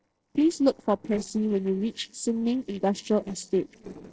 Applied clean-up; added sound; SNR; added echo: neural separator model SepFormer DNS4.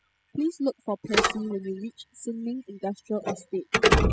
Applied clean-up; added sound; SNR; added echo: classical method spectral subtraction.